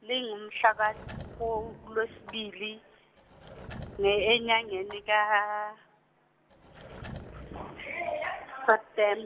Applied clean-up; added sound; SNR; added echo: none; Sliding door / Wood; 16 dB; none.